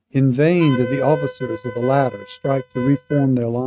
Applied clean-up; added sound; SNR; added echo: neural mask model RNNoise.